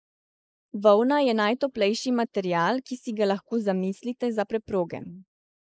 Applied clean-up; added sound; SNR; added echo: neural mask model Resemble Enhance denoiser.